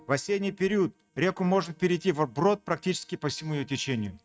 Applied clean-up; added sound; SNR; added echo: neural mask model RNNoise.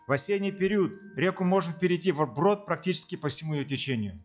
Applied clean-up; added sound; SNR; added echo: classical method log-MMSE.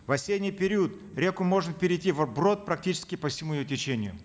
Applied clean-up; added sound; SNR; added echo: none; none; none; none.